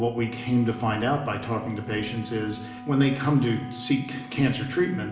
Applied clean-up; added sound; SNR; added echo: none; Wind instrument, woodwind instrument; 14 dB; reverberation time 0.8 s.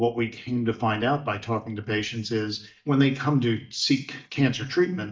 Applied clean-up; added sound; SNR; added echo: neural mask model DeepFilterNet 3.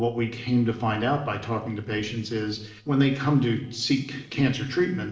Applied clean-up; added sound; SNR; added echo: neural separator model SepFormer DNS4.